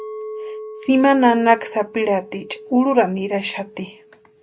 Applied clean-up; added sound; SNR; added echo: none; Chink, clink; 16 dB; none.